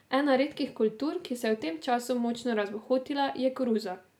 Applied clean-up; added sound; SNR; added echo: none; none; none; none.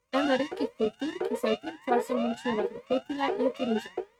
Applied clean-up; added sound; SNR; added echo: neural mask model RNNoise.